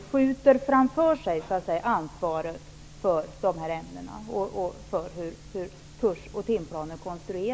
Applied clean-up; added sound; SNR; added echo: none; none; none; none.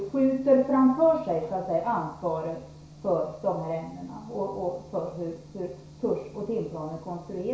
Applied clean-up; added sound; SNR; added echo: none; none; none; reverberation time 0.6 s.